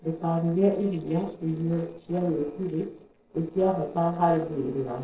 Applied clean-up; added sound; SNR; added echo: neural separator model SepFormer DNS4.